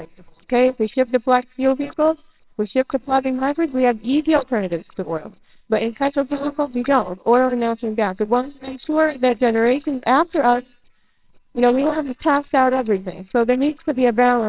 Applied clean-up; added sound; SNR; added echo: neural separator model SepFormer WHAMR!.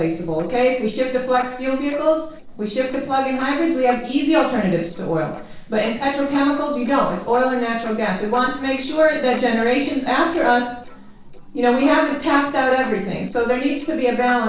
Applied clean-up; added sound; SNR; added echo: neural separator model SepFormer DNS4.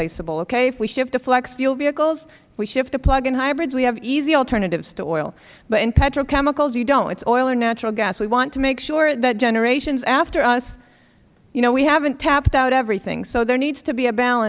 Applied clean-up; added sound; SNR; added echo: none; none; none; none.